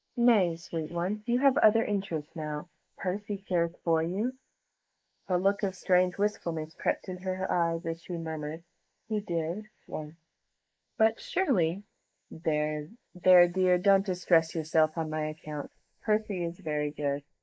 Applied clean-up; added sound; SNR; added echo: neural mask model Resemble Enhance denoiser.